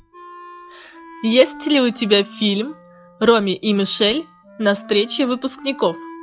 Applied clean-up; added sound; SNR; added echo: classical method log-MMSE.